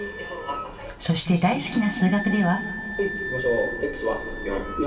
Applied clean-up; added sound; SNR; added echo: none; Wind instrument, woodwind instrument; 10 dB; reverberation time 2.5 s.